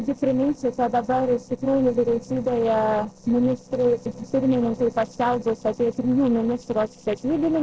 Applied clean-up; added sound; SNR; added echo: neural separator model SepFormer DNS4.